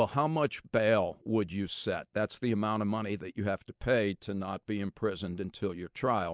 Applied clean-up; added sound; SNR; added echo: none; none; none; none.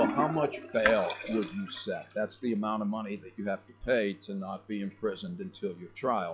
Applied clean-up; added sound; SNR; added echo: classical method log-MMSE.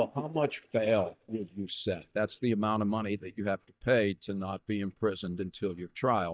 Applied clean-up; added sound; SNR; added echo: neural mask model DeepFilterNet 3.